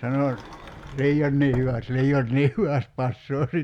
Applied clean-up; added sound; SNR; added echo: none; Sliding door; 18 dB; none.